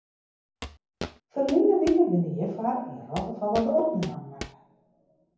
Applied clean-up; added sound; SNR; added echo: none; Walk, footsteps; 13 dB; reverberation time 0.9 s.